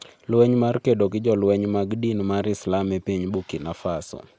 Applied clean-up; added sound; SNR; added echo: none; none; none; none.